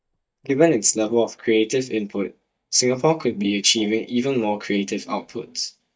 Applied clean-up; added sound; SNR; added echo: neural mask model DeepFilterNet 3.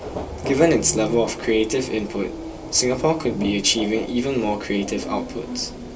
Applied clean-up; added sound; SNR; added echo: none; Subway, metro, underground; 10 dB; reverberation time 0.2 s.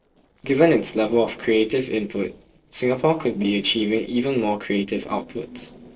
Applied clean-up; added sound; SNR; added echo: neural separator model SepFormer DNS4.